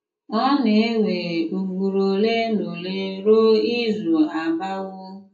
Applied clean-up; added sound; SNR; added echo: none; none; none; reverberation time 0.3 s.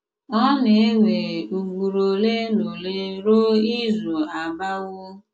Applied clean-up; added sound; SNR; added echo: none; none; none; none.